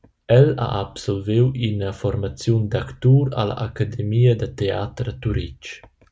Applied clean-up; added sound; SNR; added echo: none; none; none; none.